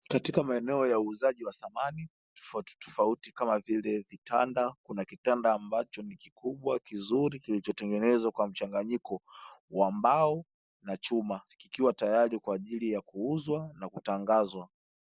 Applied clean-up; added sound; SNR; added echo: none; none; none; none.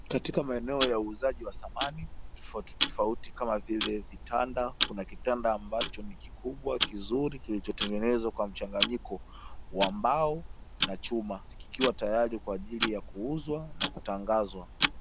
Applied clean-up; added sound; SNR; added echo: none; Tick-tock; 2 dB; none.